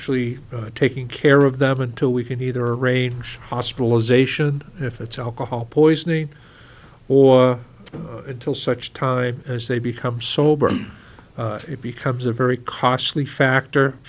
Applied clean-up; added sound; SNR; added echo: none; none; none; none.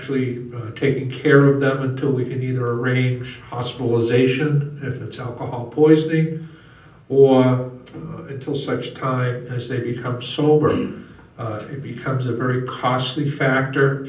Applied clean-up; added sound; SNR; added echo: none; none; none; reverberation time 0.6 s.